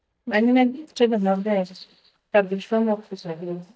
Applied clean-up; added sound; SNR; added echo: neural mask model DeepFilterNet 3.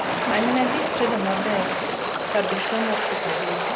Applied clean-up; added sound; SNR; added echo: none; Waves, surf; -2 dB; none.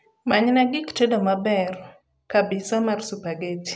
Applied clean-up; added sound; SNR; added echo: none; none; none; none.